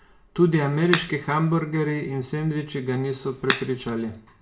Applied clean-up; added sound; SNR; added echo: none; Crack; 7 dB; reverberation time 0.2 s.